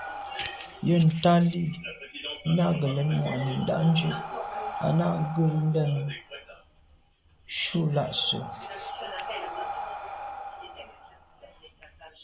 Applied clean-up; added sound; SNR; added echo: none; Breathing; 12 dB; none.